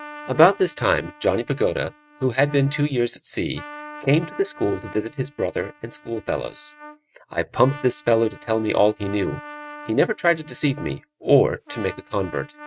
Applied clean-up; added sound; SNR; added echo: neural mask model RNNoise.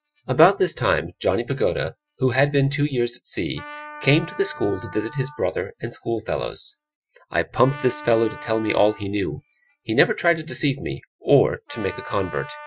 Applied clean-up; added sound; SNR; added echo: classical method Wiener filter.